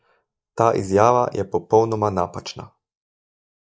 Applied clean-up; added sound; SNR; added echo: neural mask model Resemble Enhance denoiser.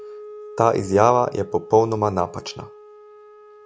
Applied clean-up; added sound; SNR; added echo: none; Wind instrument, woodwind instrument; 18 dB; none.